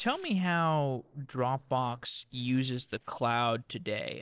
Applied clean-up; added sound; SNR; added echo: neural separator model SepFormer DNS4.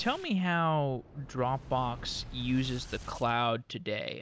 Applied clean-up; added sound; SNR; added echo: none; Boom; 16 dB; none.